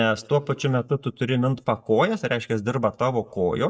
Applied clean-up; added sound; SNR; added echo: neural mask model DeepFilterNet 3.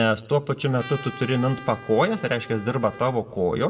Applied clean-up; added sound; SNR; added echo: none; Trumpet; 17 dB; reverberation time 1.0 s.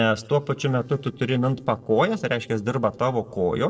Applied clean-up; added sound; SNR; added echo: neural separator model SepFormer DNS4.